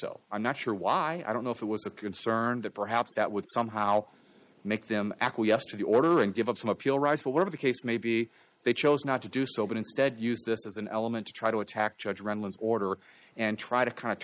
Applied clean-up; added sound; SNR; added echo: neural mask model Resemble Enhance denoiser.